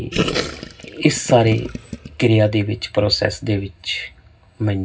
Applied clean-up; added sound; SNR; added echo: none; Gurgling; 8 dB; reverberation time 0.4 s.